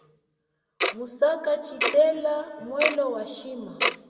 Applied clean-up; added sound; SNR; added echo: none; Tick-tock; 5 dB; reverberation time 1.8 s.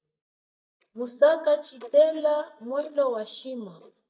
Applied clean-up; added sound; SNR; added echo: neural mask model DeepFilterNet 3.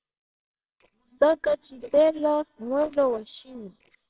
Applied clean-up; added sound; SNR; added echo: neural separator model SepFormer WHAMR!.